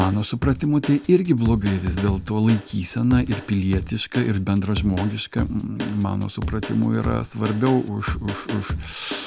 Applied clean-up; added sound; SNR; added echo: none; Drum kit; 9 dB; none.